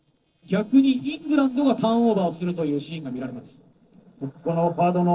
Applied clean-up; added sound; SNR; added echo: neural separator model SepFormer DNS4.